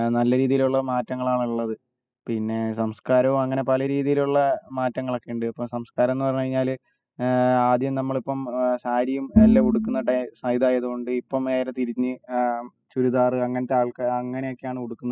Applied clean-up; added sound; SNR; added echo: classical method spectral subtraction.